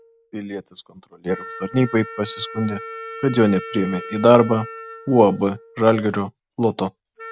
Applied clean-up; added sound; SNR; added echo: none; Wind instrument, woodwind instrument; 16 dB; none.